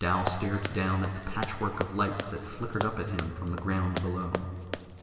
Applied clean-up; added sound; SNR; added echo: none; Run; 8 dB; reverberation time 2.8 s.